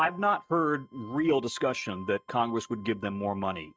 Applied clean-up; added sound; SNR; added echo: neural mask model RNNoise.